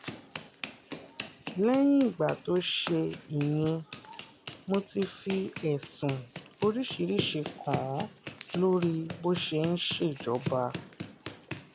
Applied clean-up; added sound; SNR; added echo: none; Run; 11 dB; none.